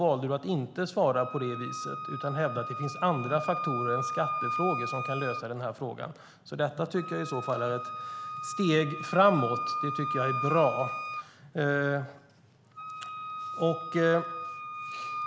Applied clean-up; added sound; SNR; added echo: none; Wind instrument, woodwind instrument; 6 dB; none.